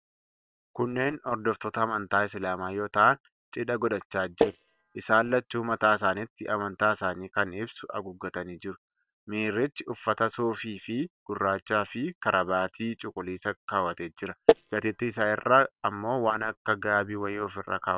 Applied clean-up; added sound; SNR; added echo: neural separator model SepFormer WHAM!.